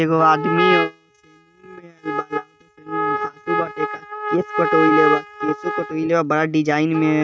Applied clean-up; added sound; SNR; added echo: neural mask model RNNoise.